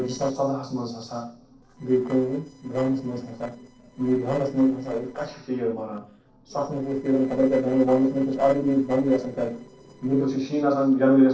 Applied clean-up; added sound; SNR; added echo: neural separator model SepFormer DNS4.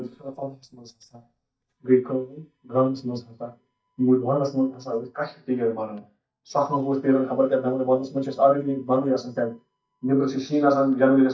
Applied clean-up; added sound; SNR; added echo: neural mask model DeepFilterNet 3.